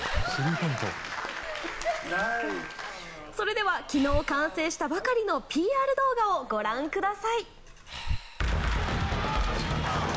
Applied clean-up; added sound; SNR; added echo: none; Glockenspiel + Breathing; 10 dB; none.